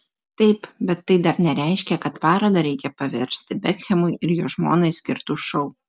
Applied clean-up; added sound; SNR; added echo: none; none; none; none.